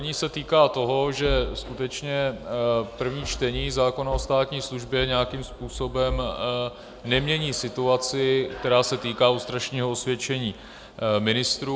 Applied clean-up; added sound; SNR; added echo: none; none; none; none.